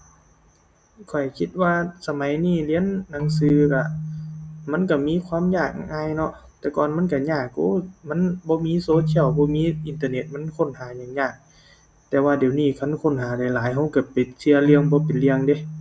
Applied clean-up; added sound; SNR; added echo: none; Keyboard (musical); 8 dB; none.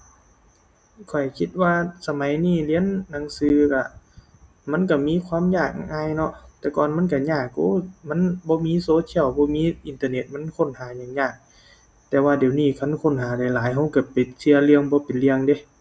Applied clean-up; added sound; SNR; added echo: none; none; none; none.